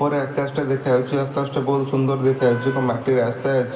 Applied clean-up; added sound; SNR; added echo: none; Wind instrument, woodwind instrument; 17 dB; reverberation time 1.7 s.